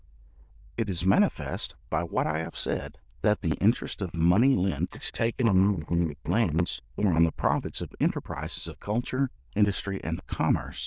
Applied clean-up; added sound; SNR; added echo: neural diffusion model UNIVERSE++.